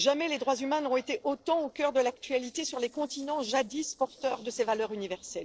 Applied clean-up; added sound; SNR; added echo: neural separator model SepFormer DNS4.